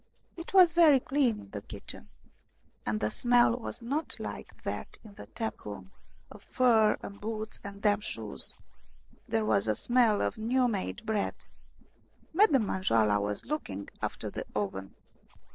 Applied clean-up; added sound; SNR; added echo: neural separator model SepFormer DNS4.